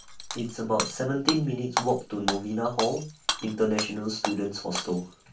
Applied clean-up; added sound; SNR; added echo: none; Shatter / Hammer; 5 dB; reverberation time 0.2 s.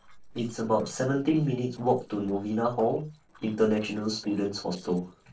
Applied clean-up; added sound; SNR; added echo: neural separator model SepFormer DNS4.